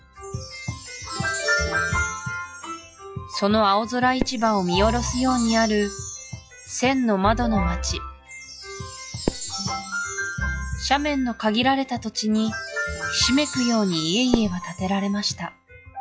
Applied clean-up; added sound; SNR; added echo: classical method log-MMSE.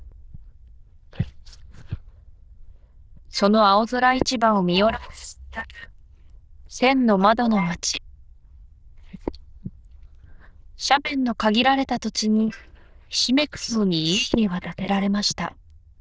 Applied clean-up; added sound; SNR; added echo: neural diffusion model UNIVERSE++.